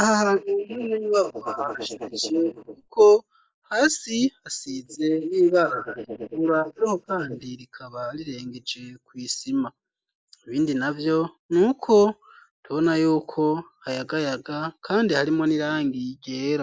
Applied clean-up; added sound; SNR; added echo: neural mask model Resemble Enhance denoiser.